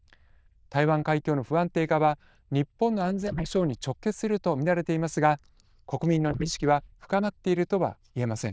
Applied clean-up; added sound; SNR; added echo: neural diffusion model UNIVERSE++.